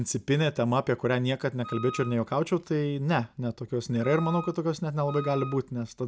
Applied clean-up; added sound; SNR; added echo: none; Wind instrument, woodwind instrument; 14 dB; none.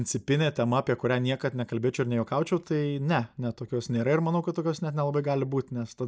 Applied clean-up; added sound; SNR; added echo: neural mask model Resemble Enhance denoiser.